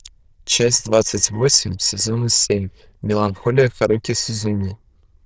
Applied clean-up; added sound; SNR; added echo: neural diffusion model UNIVERSE++.